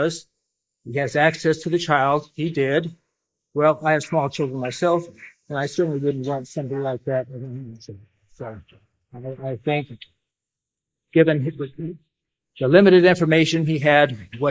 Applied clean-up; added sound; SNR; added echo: neural mask model Resemble Enhance denoiser.